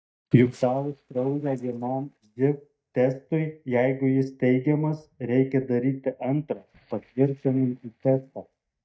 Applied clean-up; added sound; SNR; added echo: neural mask model DeepFilterNet 3.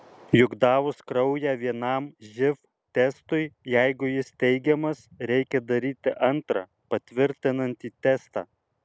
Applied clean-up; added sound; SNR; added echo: none; none; none; none.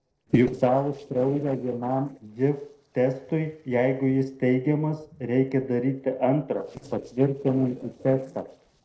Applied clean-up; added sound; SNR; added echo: neural separator model SepFormer DNS4.